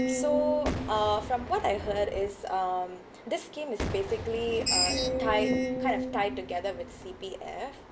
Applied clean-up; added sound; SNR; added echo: none; Screech + Boom; 2 dB; none.